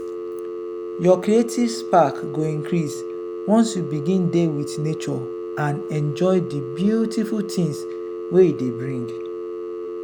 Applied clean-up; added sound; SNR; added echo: none; Telephone; 7 dB; none.